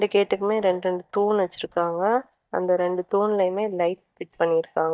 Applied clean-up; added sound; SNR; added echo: neural mask model DeepFilterNet 3.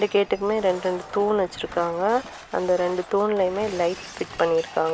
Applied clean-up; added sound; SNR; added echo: none; Shatter; 17 dB; none.